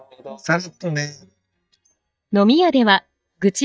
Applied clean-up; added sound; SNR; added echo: neural mask model DeepFilterNet 3.